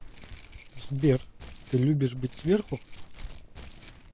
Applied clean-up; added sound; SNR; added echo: none; Keys jangling; 10 dB; none.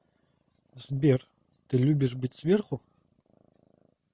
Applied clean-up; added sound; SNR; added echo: none; none; none; none.